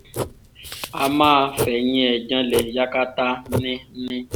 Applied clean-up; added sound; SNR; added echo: none; Writing; 8 dB; none.